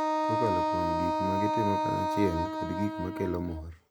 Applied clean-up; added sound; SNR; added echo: none; Wind instrument, woodwind instrument; -3 dB; none.